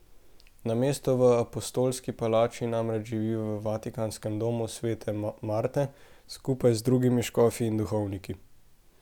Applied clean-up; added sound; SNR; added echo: none; none; none; none.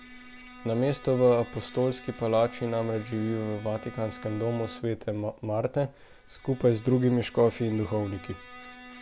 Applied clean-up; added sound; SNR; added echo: none; Bowed string instrument; 19 dB; none.